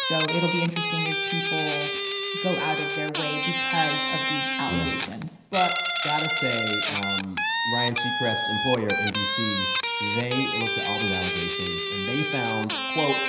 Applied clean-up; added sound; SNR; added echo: none; Guitar; -2 dB; reverberation time 0.9 s.